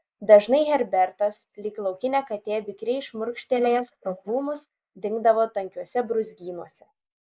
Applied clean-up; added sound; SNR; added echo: neural mask model Resemble Enhance denoiser.